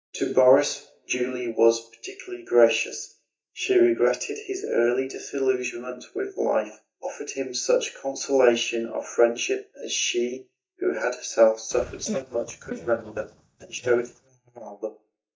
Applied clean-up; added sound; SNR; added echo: neural mask model DeepFilterNet 3.